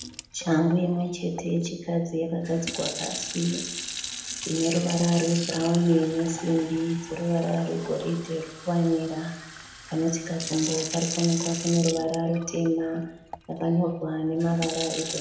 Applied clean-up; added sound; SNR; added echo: none; Fill (with liquid) / Sink (filling or washing); 10 dB; reverberation time 0.8 s.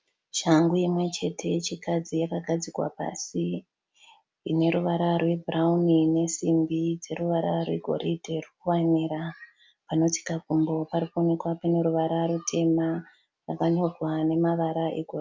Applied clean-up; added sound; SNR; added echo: none; none; none; none.